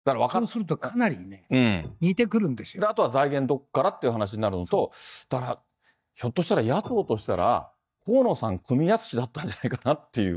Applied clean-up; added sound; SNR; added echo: neural mask model DeepFilterNet 3.